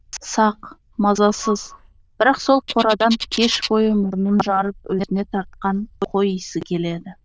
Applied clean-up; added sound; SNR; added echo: neural diffusion model UNIVERSE++.